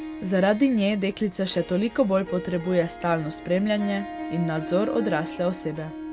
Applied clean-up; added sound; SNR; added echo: none; Harp; 11 dB; none.